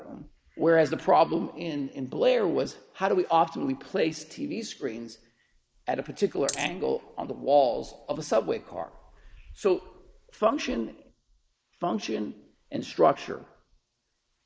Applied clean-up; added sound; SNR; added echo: neural mask model Resemble Enhance denoiser.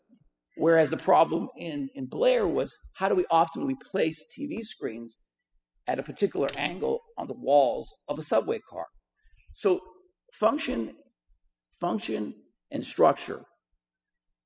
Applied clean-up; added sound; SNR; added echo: classical method spectral subtraction.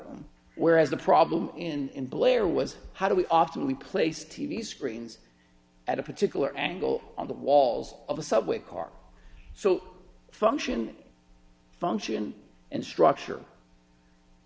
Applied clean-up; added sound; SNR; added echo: none; none; none; none.